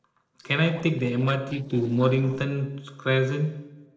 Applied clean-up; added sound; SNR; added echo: neural separator model SepFormer DNS4.